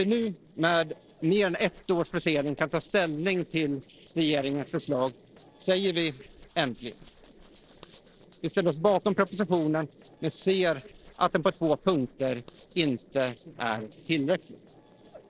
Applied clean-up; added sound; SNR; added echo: neural separator model SepFormer DNS4.